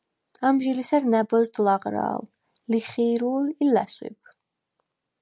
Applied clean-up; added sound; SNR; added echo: none; none; none; none.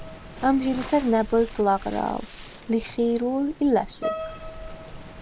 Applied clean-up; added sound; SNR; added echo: none; Piano + Waves, surf; 12 dB; none.